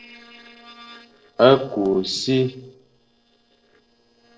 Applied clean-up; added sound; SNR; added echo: neural separator model SepFormer DNS4.